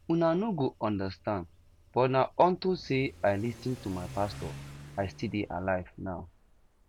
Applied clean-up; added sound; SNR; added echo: none; Accelerating, revving, vroom / Car; 18 dB; none.